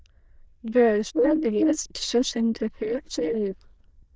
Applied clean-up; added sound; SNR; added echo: neural diffusion model UNIVERSE++.